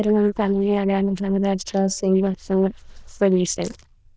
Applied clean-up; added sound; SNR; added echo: neural diffusion model UNIVERSE++.